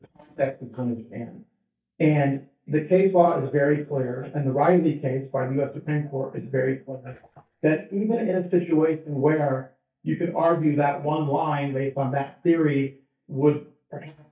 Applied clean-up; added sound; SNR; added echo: neural mask model DeepFilterNet 3.